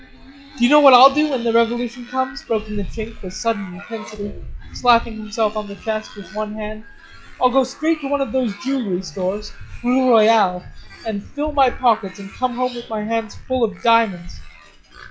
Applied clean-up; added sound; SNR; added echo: classical method log-MMSE.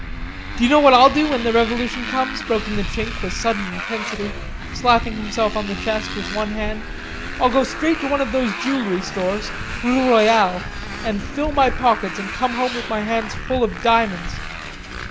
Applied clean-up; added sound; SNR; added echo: none; Motorcycle; 7 dB; none.